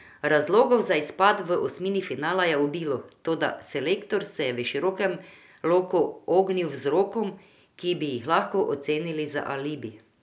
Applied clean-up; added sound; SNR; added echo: none; none; none; none.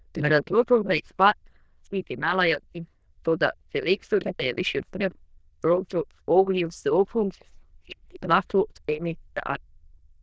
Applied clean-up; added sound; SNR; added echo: neural diffusion model UNIVERSE++.